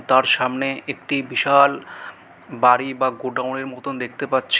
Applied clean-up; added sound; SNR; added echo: none; none; none; none.